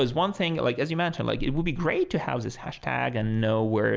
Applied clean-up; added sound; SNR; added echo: none; none; none; none.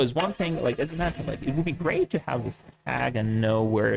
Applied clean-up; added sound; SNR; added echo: neural mask model RNNoise.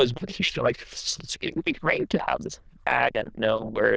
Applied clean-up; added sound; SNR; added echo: neural diffusion model UNIVERSE++.